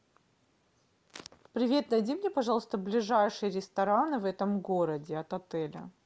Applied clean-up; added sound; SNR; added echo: none; none; none; none.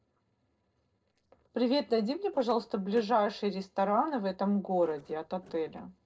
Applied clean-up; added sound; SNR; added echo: neural separator model SepFormer DNS4.